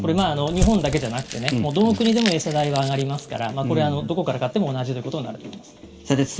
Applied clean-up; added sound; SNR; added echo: none; Crumpling, crinkling / Crushing; 8 dB; reverberation time 1.3 s.